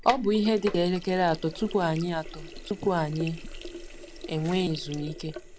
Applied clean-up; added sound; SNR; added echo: none; Sink (filling or washing); 12 dB; none.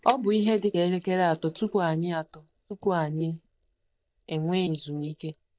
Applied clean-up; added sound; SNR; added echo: neural mask model DeepFilterNet 3.